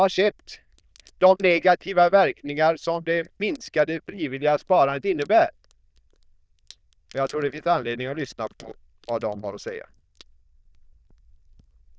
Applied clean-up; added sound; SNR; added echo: neural diffusion model UNIVERSE++.